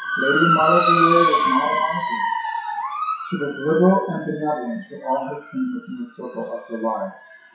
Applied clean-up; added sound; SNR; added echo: classical method WPE with log-MMSE.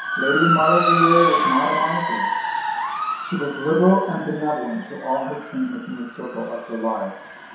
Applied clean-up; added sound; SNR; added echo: none; Motor vehicle (road) / Siren; 1 dB; reverberation time 0.7 s.